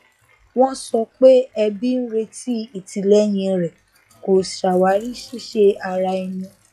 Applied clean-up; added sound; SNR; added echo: classical method log-MMSE.